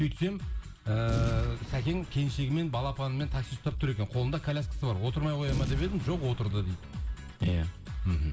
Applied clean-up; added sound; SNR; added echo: none; Boom; 9 dB; reverberation time 2.0 s.